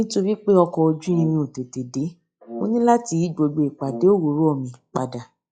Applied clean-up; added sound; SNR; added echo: classical method log-MMSE.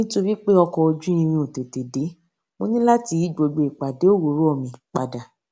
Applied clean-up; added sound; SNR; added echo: none; none; none; none.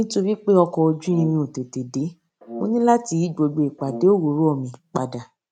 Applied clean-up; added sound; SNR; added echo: neural mask model RNNoise.